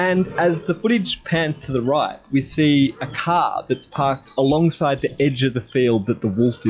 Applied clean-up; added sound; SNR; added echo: classical method log-MMSE.